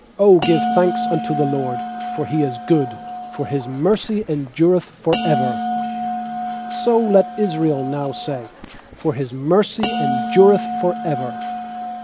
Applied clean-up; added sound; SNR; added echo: none; Bell; 6 dB; none.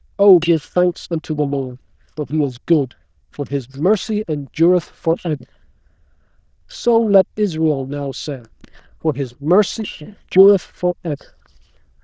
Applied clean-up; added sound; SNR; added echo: neural diffusion model UNIVERSE++.